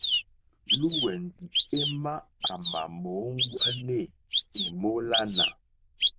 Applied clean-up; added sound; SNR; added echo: neural diffusion model UNIVERSE++.